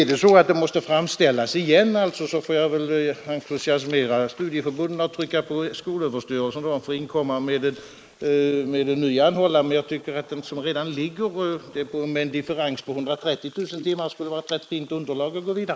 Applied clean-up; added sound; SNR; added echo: neural mask model Resemble Enhance denoiser.